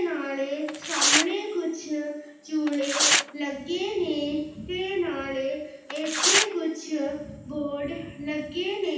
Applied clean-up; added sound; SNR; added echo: none; Tearing; -2 dB; reverberation time 0.9 s.